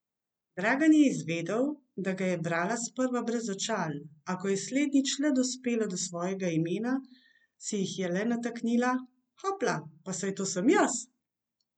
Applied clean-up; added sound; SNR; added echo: none; none; none; none.